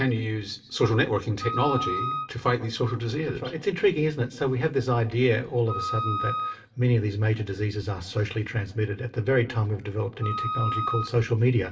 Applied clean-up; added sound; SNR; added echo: none; Wind instrument, woodwind instrument; 5 dB; reverberation time 0.8 s.